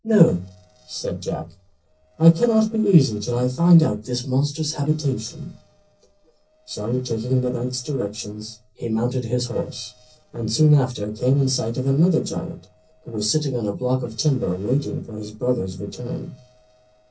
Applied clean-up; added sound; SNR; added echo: neural separator model SepFormer DNS4.